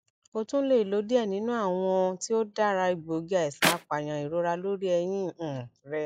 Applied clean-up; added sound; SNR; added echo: classical method log-MMSE.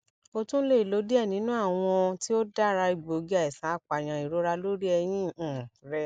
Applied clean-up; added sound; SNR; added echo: none; none; none; none.